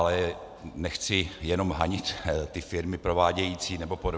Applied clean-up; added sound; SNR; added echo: none; none; none; none.